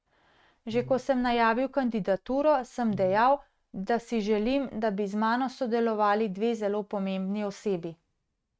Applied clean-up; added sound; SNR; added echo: neural mask model RNNoise.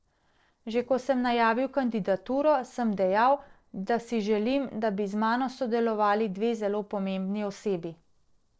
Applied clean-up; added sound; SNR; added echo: neural separator model SepFormer DNS4.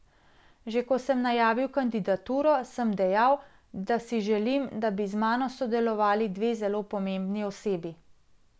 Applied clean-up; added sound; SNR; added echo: none; none; none; none.